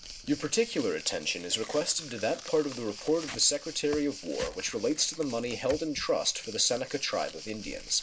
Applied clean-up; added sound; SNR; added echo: none; Waves, surf + Tearing; 13 dB; none.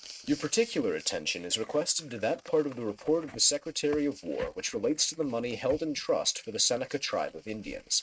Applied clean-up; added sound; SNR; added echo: neural mask model RNNoise.